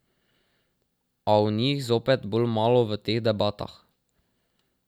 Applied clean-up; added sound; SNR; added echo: none; none; none; none.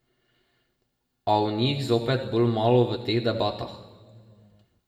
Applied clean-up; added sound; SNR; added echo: none; none; none; reverberation time 1.5 s.